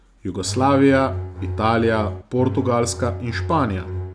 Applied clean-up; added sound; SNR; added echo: none; Bowed string instrument; 8 dB; none.